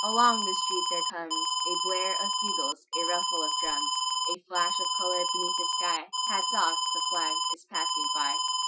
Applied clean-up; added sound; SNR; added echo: none; Alarm; -5 dB; none.